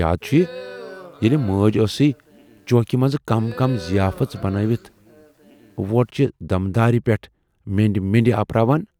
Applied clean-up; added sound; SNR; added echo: none; Crowd; 19 dB; none.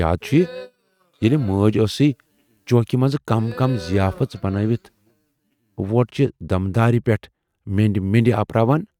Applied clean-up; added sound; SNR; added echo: neural mask model RNNoise.